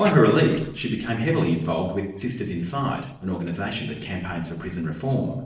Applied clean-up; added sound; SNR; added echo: neural separator model SepFormer DNS4.